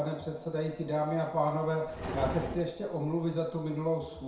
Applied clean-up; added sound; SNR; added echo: none; Livestock, farm animals, working animals; 11 dB; reverberation time 0.6 s.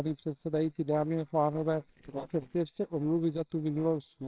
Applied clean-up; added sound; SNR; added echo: neural separator model SepFormer WHAMR!.